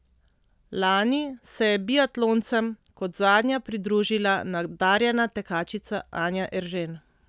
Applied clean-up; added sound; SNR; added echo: none; none; none; none.